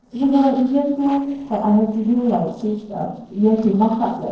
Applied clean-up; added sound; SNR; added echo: neural separator model SepFormer DNS4.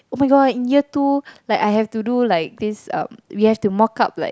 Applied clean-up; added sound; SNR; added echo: none; none; none; none.